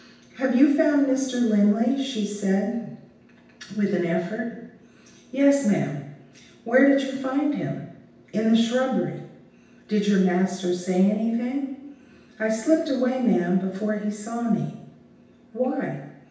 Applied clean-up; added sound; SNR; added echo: none; none; none; reverberation time 0.9 s.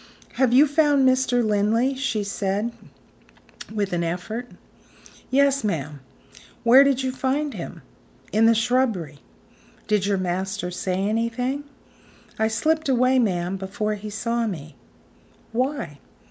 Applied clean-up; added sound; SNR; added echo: none; none; none; none.